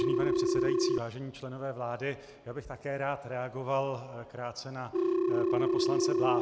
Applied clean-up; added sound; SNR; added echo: none; Telephone; -4 dB; none.